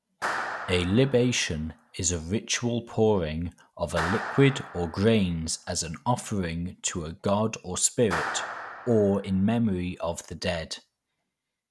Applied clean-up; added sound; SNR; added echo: none; Clapping; 12 dB; none.